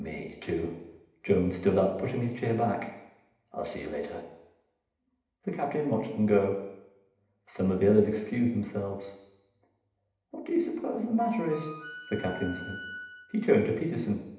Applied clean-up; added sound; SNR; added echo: none; Wind instrument, woodwind instrument; 13 dB; reverberation time 0.8 s.